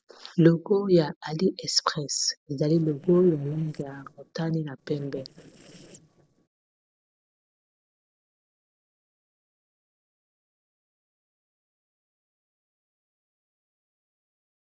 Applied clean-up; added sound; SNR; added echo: neural separator model SepFormer DNS4.